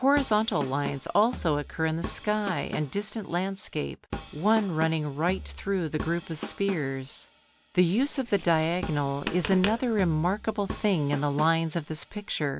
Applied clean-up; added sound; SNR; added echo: none; Drum kit + Tap; 12 dB; none.